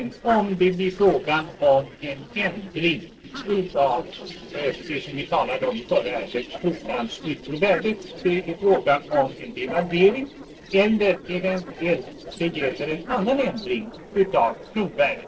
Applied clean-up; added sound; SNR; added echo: neural separator model SepFormer DNS4.